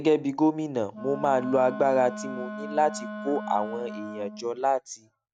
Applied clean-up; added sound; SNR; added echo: neural mask model RNNoise.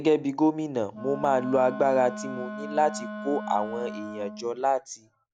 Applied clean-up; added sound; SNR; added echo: none; Wind instrument, woodwind instrument; 11 dB; none.